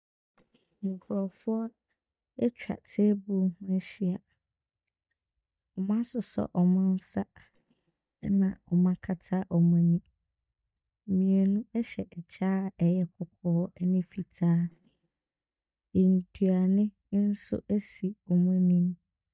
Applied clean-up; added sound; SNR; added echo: neural mask model DeepFilterNet 3.